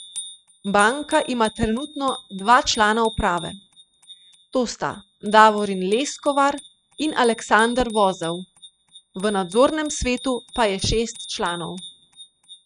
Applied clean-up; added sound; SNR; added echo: neural mask model RNNoise.